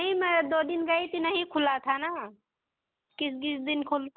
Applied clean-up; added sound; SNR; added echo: none; none; none; none.